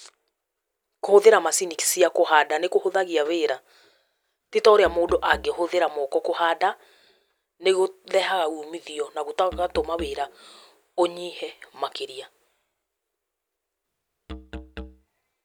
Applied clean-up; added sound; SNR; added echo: none; Musical instrument; 17 dB; none.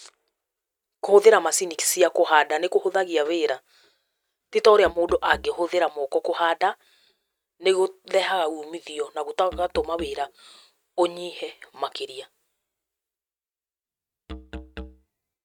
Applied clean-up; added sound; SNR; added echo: neural mask model RNNoise.